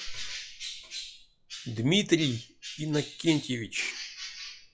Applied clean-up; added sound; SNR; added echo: classical method log-MMSE.